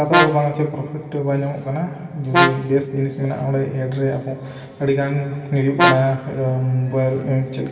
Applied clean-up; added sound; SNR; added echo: none; Brass instrument; 2 dB; reverberation time 2.4 s.